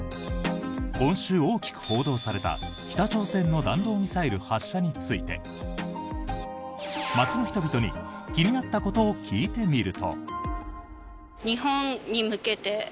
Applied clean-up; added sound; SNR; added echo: none; none; none; none.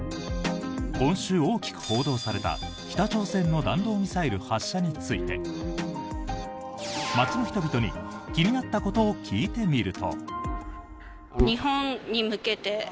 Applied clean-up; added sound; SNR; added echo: none; Dog; 11 dB; none.